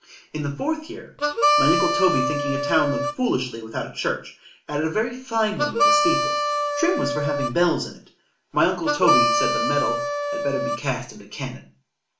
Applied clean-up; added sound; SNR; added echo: none; Harmonica; -2 dB; reverberation time 0.3 s.